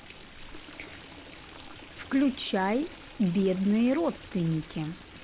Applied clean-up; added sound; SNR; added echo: none; Stream; 16 dB; none.